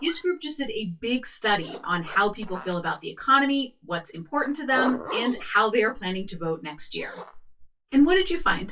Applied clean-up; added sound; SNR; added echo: classical method WPE with log-MMSE.